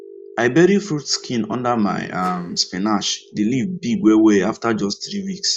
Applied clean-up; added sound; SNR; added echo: neural mask model RNNoise.